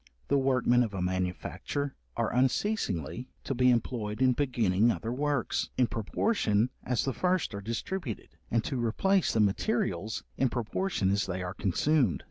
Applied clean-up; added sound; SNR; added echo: none; none; none; none.